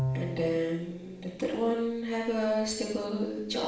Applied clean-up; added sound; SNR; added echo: none; Bowed string instrument; 9 dB; reverberation time 0.6 s.